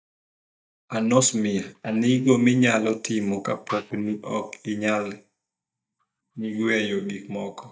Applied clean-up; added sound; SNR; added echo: neural mask model DeepFilterNet 3.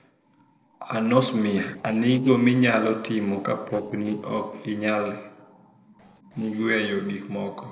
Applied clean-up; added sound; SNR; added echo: neural separator model SepFormer DNS4.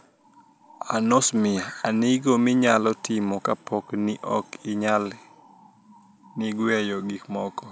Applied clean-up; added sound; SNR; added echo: none; none; none; none.